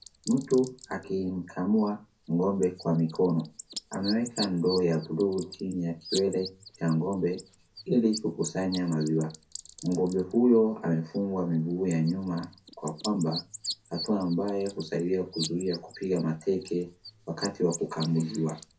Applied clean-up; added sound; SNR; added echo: none; Bird; 15 dB; reverberation time 0.3 s.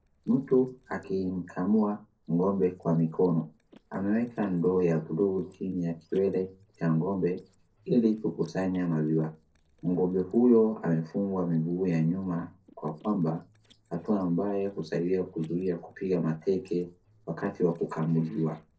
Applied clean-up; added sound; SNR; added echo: neural separator model SepFormer DNS4.